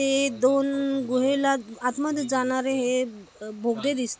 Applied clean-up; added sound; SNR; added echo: none; none; none; none.